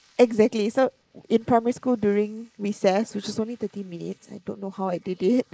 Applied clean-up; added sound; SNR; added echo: neural mask model Resemble Enhance denoiser.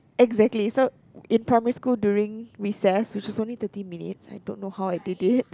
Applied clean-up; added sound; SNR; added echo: none; none; none; none.